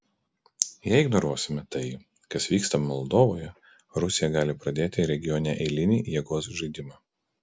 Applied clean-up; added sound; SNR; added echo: none; none; none; none.